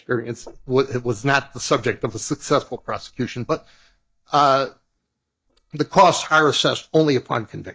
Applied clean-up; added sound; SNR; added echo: neural mask model DeepFilterNet 3.